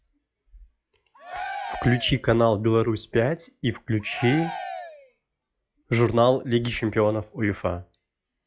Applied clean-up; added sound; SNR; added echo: classical method log-MMSE.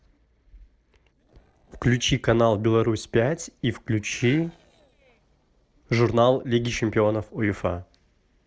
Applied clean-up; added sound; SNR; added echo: neural separator model SepFormer DNS4.